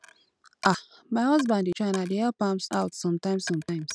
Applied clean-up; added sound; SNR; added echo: none; Coin (dropping); 18 dB; none.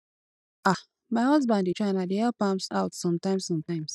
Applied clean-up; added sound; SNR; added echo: neural mask model DeepFilterNet 3.